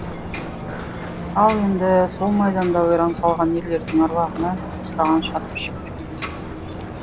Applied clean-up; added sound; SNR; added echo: none; Ocean; 9 dB; none.